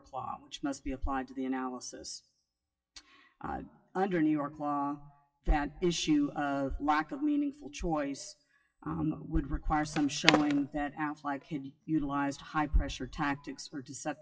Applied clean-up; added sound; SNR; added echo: classical method WPE with log-MMSE.